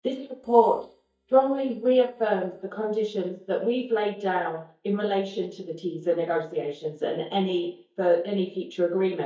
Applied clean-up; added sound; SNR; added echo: neural mask model DeepFilterNet 3.